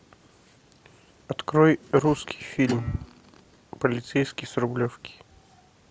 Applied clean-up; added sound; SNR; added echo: none; Guitar; 12 dB; none.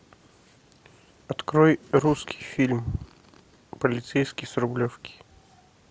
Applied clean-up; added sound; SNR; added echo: none; none; none; none.